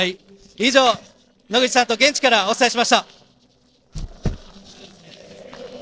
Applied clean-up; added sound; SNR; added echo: neural separator model SepFormer DNS4.